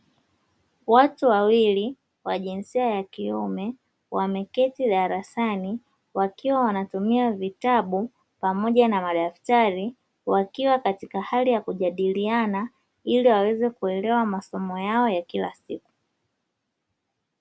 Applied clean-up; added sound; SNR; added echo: none; none; none; none.